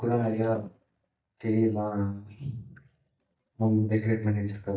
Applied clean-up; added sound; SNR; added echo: neural mask model DeepFilterNet 3.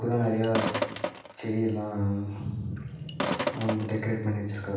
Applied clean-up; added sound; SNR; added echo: none; Sink (filling or washing); 4 dB; reverberation time 0.9 s.